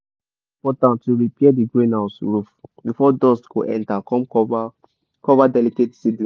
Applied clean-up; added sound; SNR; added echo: none; none; none; none.